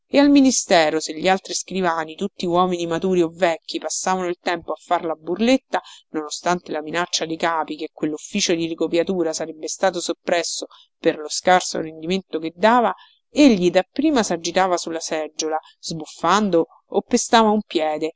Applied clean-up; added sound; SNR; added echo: none; none; none; none.